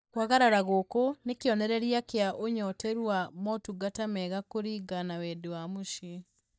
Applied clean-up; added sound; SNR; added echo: neural mask model DeepFilterNet 3.